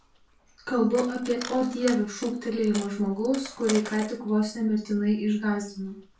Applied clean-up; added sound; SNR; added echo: none; Coin (dropping); 16 dB; reverberation time 0.3 s.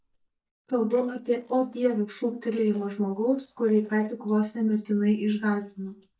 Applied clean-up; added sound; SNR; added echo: neural mask model DeepFilterNet 3.